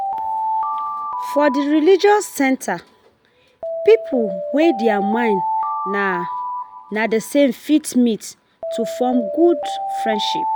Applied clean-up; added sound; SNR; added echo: none; Alarm; 6 dB; none.